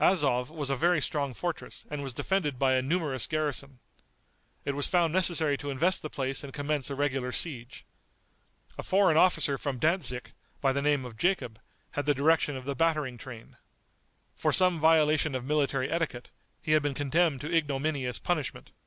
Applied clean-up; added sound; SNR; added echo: none; none; none; none.